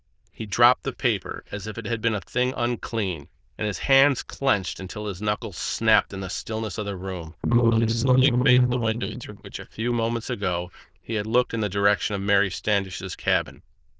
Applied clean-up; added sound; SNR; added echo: neural diffusion model UNIVERSE++.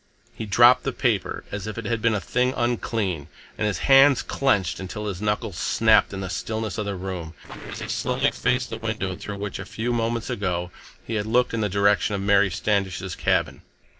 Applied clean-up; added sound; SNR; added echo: neural separator model SepFormer DNS4.